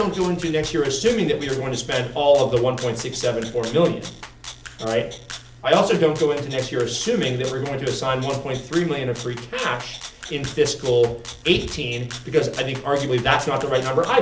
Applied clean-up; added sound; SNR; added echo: none; Rattle (instrument); 17 dB; none.